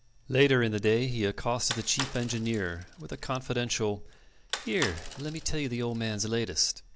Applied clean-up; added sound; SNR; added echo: none; Bicycle; 11 dB; none.